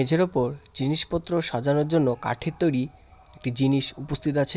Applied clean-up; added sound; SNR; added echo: none; none; none; none.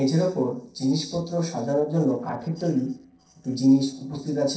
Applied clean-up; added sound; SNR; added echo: neural separator model SepFormer DNS4.